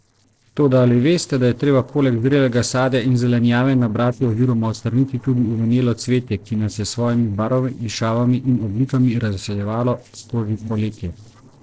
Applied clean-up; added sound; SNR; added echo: neural separator model SepFormer DNS4.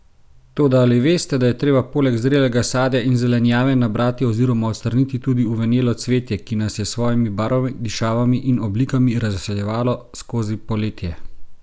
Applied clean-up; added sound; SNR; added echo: none; none; none; none.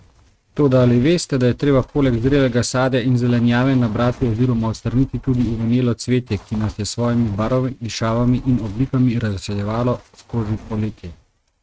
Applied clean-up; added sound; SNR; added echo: neural mask model RNNoise.